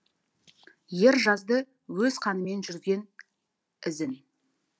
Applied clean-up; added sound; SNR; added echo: none; none; none; none.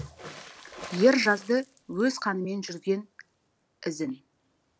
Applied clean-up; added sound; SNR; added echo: none; Water / Splash, splatter; 19 dB; none.